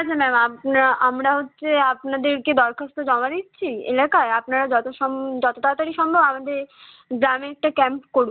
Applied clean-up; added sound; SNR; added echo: none; none; none; none.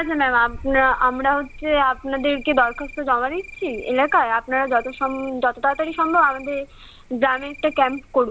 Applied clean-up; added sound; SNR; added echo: none; Cricket; 18 dB; none.